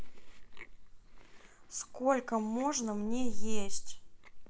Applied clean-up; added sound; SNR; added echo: none; Chewing, mastication; -5 dB; none.